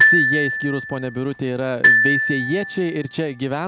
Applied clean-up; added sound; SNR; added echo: none; Glockenspiel; -4 dB; none.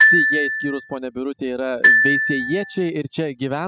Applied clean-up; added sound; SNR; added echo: classical method spectral subtraction.